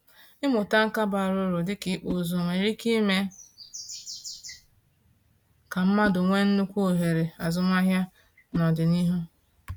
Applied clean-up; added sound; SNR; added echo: none; Whoosh, swoosh, swish; 19 dB; none.